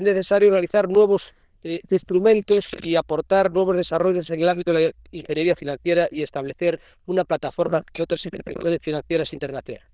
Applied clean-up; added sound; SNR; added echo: neural diffusion model UNIVERSE++.